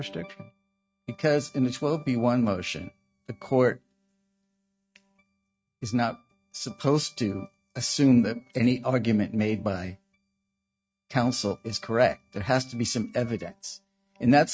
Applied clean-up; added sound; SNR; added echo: neural mask model RNNoise.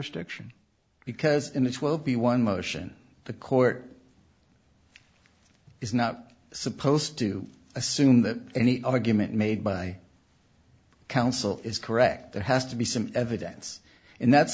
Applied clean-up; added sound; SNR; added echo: none; none; none; none.